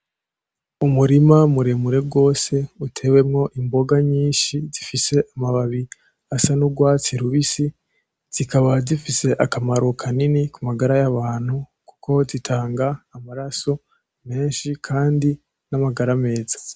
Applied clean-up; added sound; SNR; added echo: none; none; none; none.